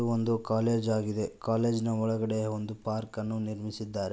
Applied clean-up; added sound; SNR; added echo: none; none; none; none.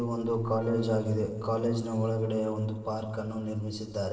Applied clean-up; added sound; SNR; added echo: neural separator model SepFormer DNS4.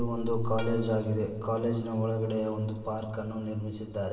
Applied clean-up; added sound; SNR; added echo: none; Plucked string instrument; 19 dB; reverberation time 2.0 s.